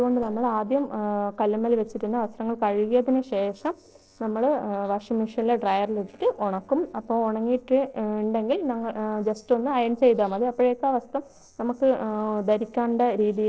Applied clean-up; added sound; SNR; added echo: neural separator model SepFormer DNS4.